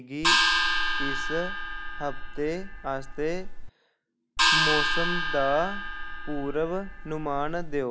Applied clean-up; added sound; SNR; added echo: none; Gong; -5 dB; none.